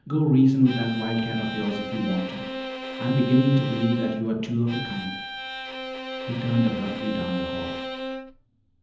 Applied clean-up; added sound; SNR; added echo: none; Bowed string instrument; 8 dB; reverberation time 0.9 s.